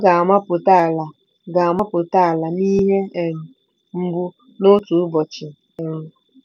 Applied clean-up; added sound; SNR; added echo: none; none; none; none.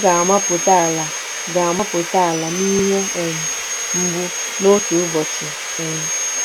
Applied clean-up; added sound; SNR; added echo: none; Sawing; 4 dB; none.